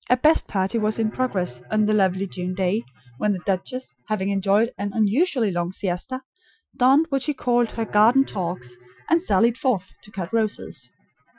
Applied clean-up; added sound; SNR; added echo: classical method Wiener filter.